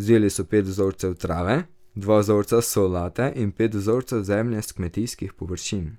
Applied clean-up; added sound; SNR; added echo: none; none; none; none.